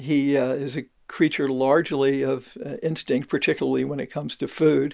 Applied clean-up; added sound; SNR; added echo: none; none; none; none.